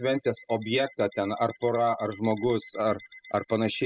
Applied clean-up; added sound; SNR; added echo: classical method spectral subtraction.